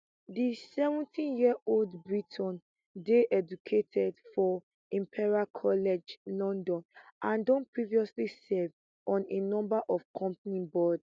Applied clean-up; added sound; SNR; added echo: none; none; none; none.